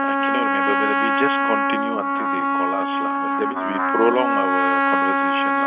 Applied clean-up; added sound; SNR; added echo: neural mask model RNNoise.